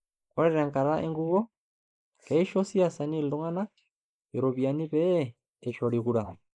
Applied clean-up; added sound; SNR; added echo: neural mask model Resemble Enhance denoiser.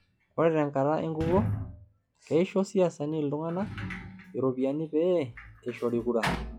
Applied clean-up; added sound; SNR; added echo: classical method log-MMSE.